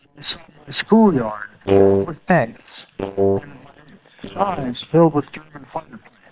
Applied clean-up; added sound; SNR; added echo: neural separator model SepFormer WHAM!.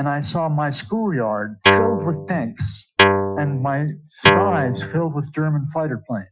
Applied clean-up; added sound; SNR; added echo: classical method Wiener filter.